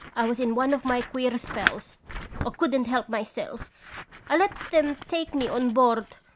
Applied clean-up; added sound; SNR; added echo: none; Scissors; 10 dB; none.